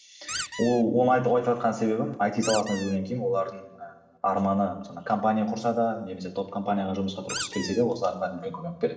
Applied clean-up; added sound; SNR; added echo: none; Squeak; 9 dB; reverberation time 2.0 s.